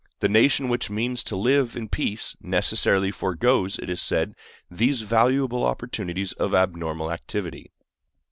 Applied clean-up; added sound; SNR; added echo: none; none; none; none.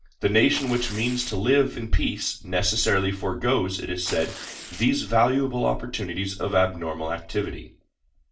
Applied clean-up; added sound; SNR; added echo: none; Tearing; 17 dB; reverberation time 0.3 s.